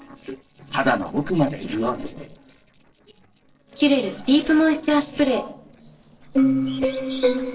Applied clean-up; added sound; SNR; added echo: neural separator model SepFormer DNS4.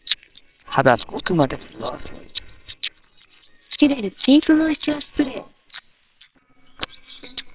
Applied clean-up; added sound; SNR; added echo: neural separator model SepFormer WHAMR!.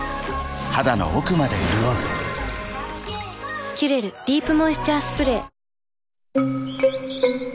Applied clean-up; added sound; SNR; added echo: none; none; none; none.